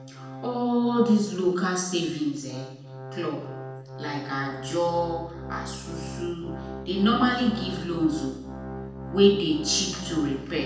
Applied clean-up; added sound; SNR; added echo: none; Organ; 11 dB; reverberation time 0.9 s.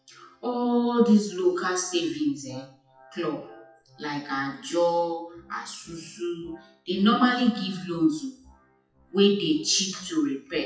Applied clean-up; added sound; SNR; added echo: classical method WPE with log-MMSE.